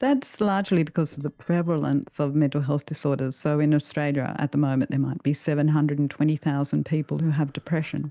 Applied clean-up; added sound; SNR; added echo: neural mask model DeepFilterNet 3.